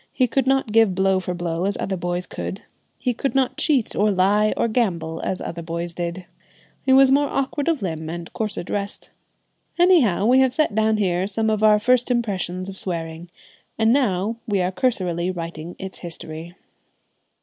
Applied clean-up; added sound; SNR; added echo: none; none; none; none.